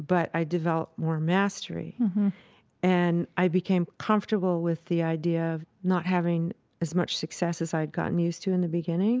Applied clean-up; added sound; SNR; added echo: none; none; none; none.